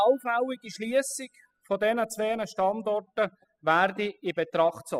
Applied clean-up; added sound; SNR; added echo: classical method spectral subtraction.